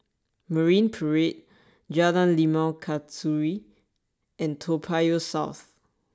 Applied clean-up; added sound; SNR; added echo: none; none; none; none.